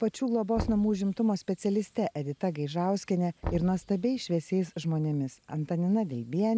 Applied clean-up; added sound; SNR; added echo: none; Knock; 14 dB; none.